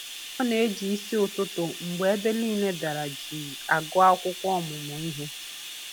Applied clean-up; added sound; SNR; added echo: none; Bathtub (filling or washing); 11 dB; none.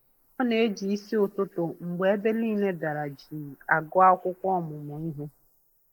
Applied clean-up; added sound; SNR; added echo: neural mask model Resemble Enhance denoiser.